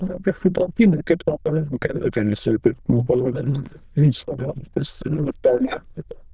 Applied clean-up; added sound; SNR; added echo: neural diffusion model UNIVERSE++.